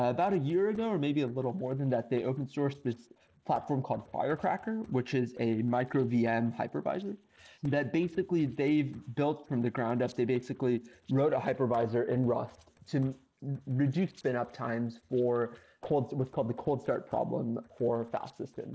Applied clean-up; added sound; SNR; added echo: neural separator model SepFormer DNS4.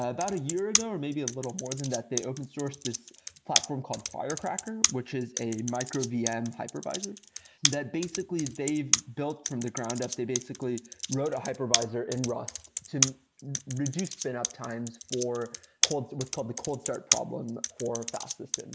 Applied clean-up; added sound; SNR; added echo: none; Computer keyboard; 1 dB; none.